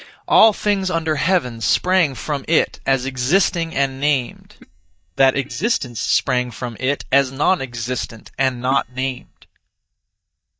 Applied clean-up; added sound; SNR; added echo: neural mask model DeepFilterNet 3.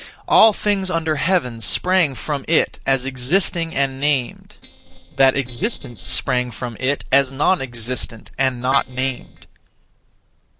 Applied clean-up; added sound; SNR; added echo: neural separator model SepFormer DNS4.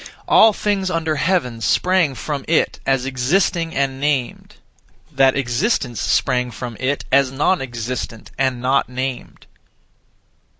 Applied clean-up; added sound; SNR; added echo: none; none; none; none.